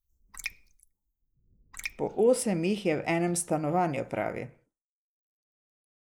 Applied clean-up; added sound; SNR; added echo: neural mask model Resemble Enhance denoiser.